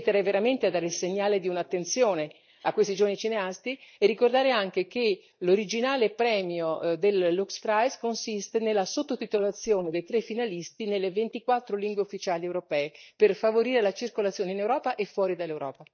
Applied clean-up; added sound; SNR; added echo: neural mask model DeepFilterNet 3.